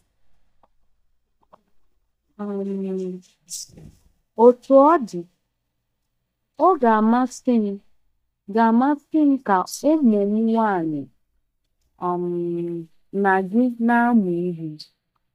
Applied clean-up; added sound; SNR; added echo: neural mask model DeepFilterNet 3.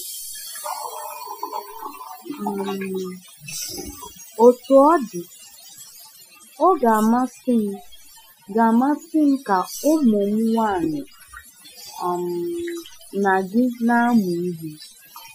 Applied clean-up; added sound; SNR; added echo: classical method Wiener filter.